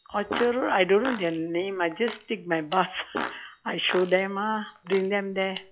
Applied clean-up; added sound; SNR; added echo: classical method log-MMSE.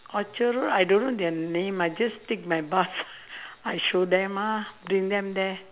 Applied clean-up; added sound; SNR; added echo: none; none; none; none.